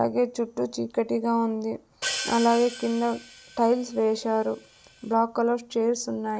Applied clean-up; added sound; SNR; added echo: none; Hi-hat; 11 dB; none.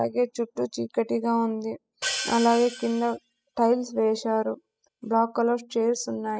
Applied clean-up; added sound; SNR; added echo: classical method spectral subtraction.